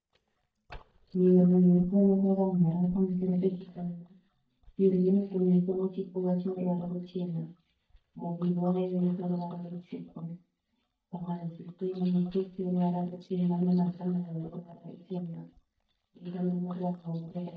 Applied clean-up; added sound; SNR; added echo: neural mask model DeepFilterNet 3.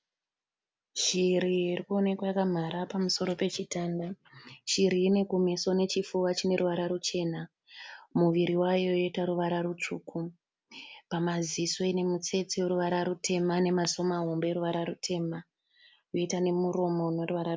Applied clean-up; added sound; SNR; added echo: none; none; none; none.